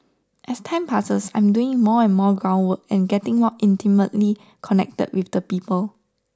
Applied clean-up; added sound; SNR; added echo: none; none; none; none.